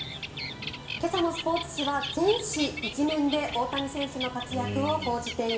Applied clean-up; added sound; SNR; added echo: none; Bird; 8 dB; reverberation time 0.5 s.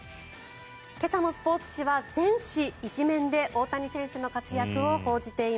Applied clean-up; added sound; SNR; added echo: none; none; none; none.